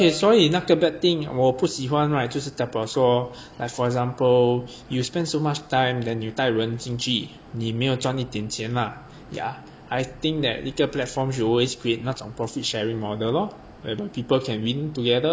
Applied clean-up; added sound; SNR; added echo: none; none; none; none.